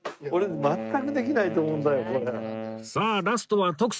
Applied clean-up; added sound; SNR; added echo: neural mask model RNNoise.